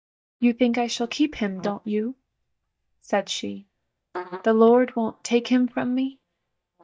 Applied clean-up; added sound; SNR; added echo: neural mask model DeepFilterNet 3.